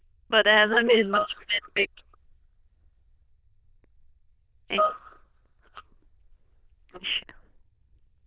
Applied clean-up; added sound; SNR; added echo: neural diffusion model UNIVERSE++.